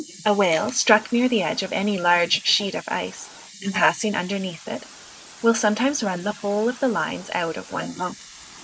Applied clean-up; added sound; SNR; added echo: neural mask model Resemble Enhance denoiser.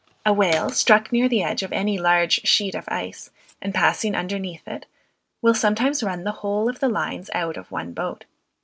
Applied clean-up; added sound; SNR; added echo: none; none; none; none.